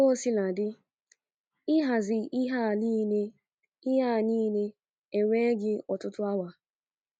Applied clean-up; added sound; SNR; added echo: none; none; none; none.